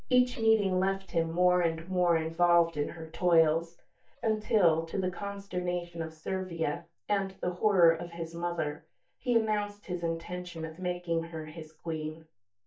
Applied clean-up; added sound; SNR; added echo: neural mask model DeepFilterNet 3.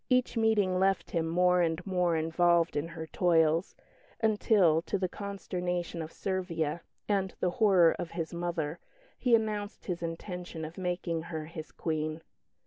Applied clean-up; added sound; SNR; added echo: none; none; none; none.